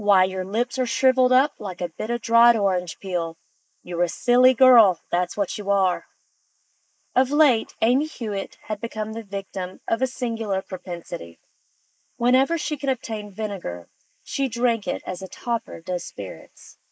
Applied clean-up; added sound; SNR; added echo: neural mask model Resemble Enhance denoiser.